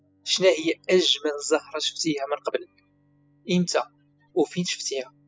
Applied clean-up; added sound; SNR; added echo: classical method spectral subtraction.